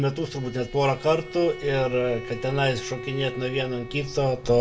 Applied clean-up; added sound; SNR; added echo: none; Bowed string instrument; 13 dB; reverberation time 0.2 s.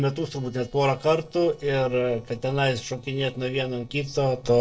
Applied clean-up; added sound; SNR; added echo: neural separator model SepFormer DNS4.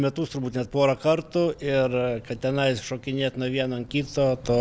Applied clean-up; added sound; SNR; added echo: none; none; none; none.